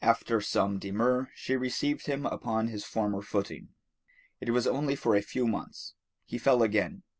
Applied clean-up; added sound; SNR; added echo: none; none; none; none.